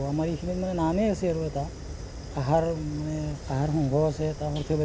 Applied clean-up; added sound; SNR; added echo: none; Fire; 10 dB; none.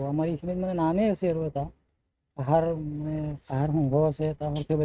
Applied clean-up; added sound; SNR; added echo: neural mask model RNNoise.